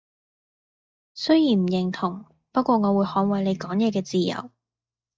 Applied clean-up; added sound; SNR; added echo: neural mask model DeepFilterNet 3.